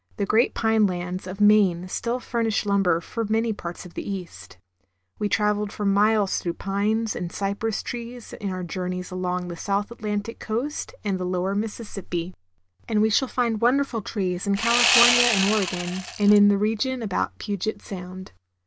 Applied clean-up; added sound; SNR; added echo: none; Sawing; -1 dB; none.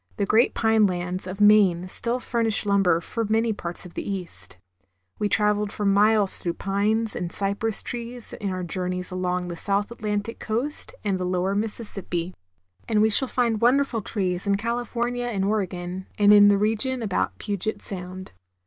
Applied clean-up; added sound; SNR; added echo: none; none; none; none.